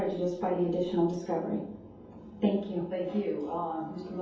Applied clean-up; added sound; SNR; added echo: none; none; none; reverberation time 0.7 s.